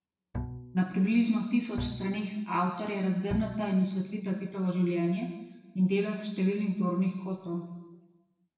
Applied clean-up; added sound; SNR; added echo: none; Bowed string instrument; 12 dB; reverberation time 1.1 s.